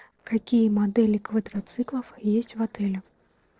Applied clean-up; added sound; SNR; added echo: neural separator model SepFormer DNS4.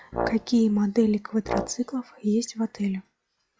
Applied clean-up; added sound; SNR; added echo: classical method log-MMSE.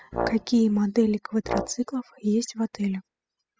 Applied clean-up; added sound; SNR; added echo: classical method spectral subtraction.